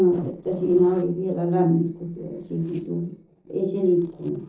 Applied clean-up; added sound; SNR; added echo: neural separator model SepFormer DNS4.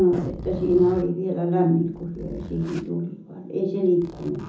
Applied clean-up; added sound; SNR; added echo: none; Zipper (clothing); 15 dB; reverberation time 0.6 s.